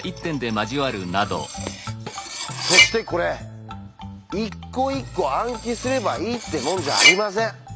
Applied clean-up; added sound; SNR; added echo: none; Cutlery, silverware; 0 dB; none.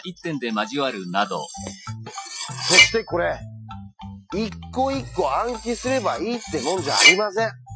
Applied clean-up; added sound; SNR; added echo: classical method Wiener filter.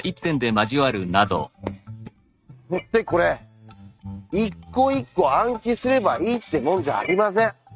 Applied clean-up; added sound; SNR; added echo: neural mask model RNNoise.